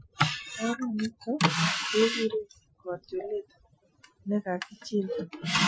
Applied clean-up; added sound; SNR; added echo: classical method Wiener filter.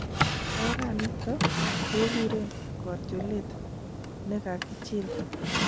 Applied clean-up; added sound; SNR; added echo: none; Waves, surf + Drawer open or close; -3 dB; none.